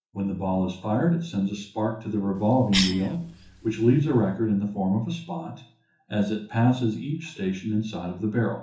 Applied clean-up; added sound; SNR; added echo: none; Cough; 10 dB; reverberation time 0.7 s.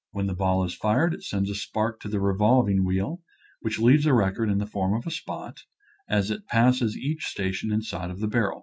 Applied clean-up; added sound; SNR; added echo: none; none; none; none.